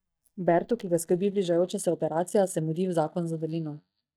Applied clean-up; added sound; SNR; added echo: neural mask model DeepFilterNet 3.